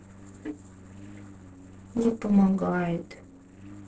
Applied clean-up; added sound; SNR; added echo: neural separator model SepFormer DNS4.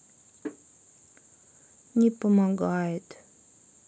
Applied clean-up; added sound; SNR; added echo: none; none; none; none.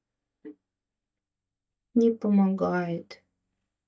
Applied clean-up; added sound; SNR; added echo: neural mask model DeepFilterNet 3.